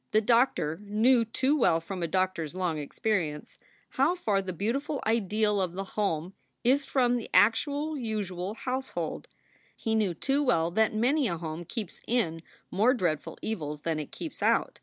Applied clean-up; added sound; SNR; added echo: none; none; none; none.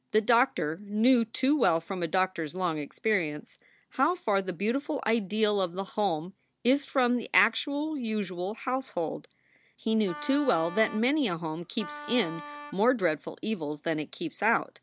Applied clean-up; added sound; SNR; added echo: none; Wind instrument, woodwind instrument; 13 dB; none.